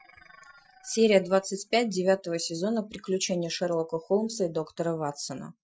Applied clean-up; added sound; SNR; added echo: classical method Wiener filter.